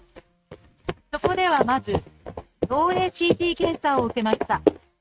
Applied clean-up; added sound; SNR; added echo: neural mask model RNNoise.